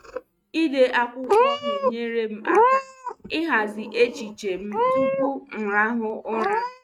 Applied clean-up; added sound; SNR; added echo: neural mask model RNNoise.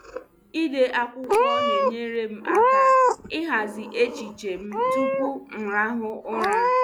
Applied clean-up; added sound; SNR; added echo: none; Meow / Purr; -4 dB; none.